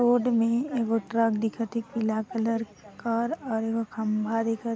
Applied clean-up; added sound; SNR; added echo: none; none; none; none.